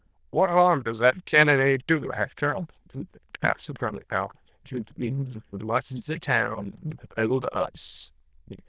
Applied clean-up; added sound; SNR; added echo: neural diffusion model UNIVERSE++.